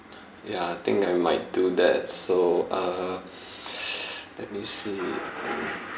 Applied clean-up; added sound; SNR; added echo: none; none; none; none.